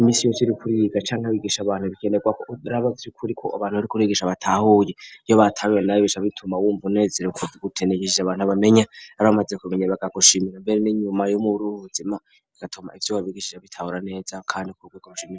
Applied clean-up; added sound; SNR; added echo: none; none; none; none.